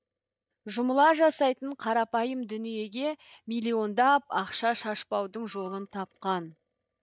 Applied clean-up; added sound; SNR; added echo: neural mask model DeepFilterNet 3.